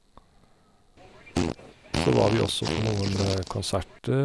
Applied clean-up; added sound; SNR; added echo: none; Fart; 4 dB; none.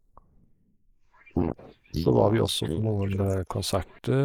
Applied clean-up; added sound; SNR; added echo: neural mask model Resemble Enhance denoiser.